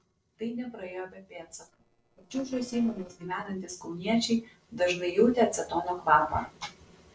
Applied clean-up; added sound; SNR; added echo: neural separator model SepFormer DNS4.